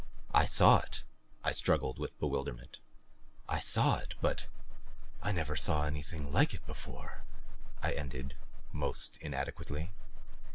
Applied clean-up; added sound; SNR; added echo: none; none; none; none.